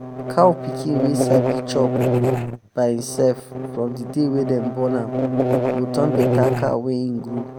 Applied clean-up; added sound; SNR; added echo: none; Buzz; 1 dB; none.